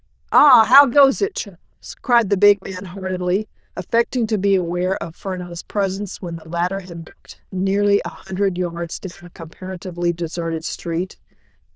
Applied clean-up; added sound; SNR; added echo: neural diffusion model UNIVERSE++.